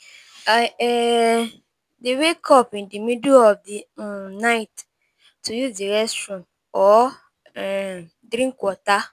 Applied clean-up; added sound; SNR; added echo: none; none; none; none.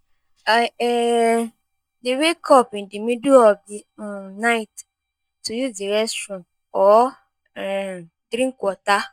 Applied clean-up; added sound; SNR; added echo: neural mask model DeepFilterNet 3.